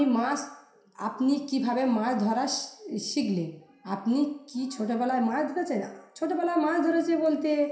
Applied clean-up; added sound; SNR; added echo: none; none; none; reverberation time 0.7 s.